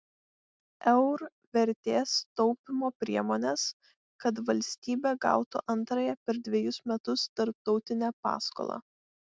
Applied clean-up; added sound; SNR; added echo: none; none; none; none.